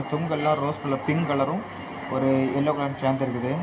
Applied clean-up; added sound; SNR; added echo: none; none; none; reverberation time 1.4 s.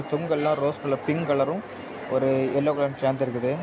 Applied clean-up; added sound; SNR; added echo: none; none; none; none.